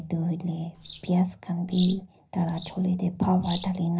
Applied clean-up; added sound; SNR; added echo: none; Bird vocalization, bird call, bird song; 10 dB; reverberation time 0.5 s.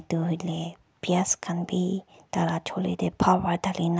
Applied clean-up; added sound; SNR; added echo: none; none; none; none.